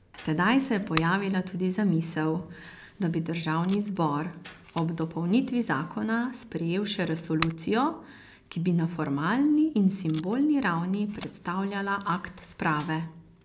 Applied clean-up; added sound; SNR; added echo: none; Packing tape, duct tape; 16 dB; none.